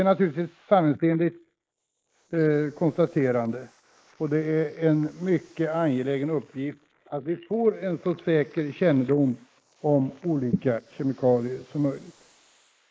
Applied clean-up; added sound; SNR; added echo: neural mask model Resemble Enhance denoiser.